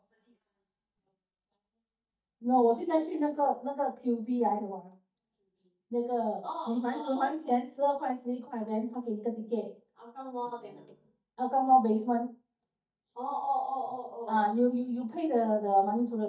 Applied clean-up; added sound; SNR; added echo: neural mask model DeepFilterNet 3.